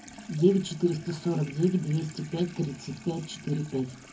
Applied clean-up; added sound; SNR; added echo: none; Sink (filling or washing) / Water tap, faucet; 19 dB; reverberation time 0.3 s.